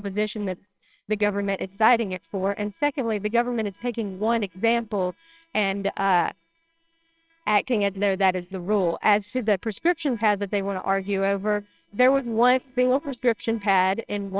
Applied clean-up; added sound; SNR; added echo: neural separator model SepFormer WHAMR!.